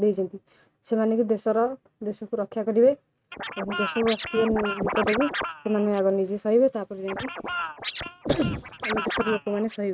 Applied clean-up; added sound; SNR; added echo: neural mask model RNNoise.